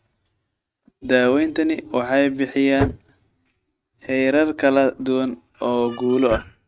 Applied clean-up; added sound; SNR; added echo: neural mask model RNNoise.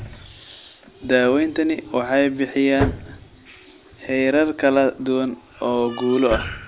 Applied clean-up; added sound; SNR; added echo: none; Drawer open or close; 13 dB; none.